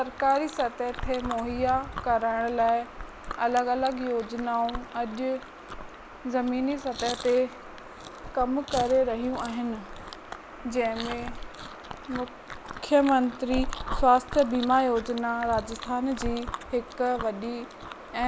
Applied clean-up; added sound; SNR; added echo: none; Chewing, mastication; 12 dB; none.